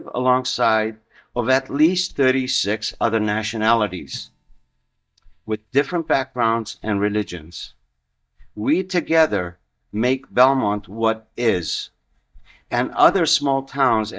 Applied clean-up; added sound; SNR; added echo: neural mask model DeepFilterNet 3.